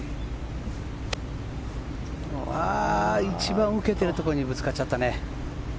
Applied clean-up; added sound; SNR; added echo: none; none; none; none.